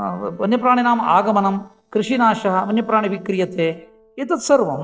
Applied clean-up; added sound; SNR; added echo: neural separator model SepFormer DNS4.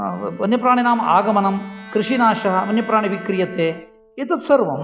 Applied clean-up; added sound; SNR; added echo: none; Bowed string instrument; 18 dB; none.